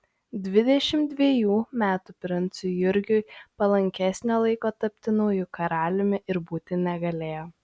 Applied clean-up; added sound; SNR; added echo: none; none; none; none.